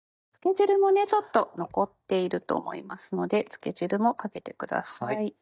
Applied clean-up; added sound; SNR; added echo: neural mask model DeepFilterNet 3.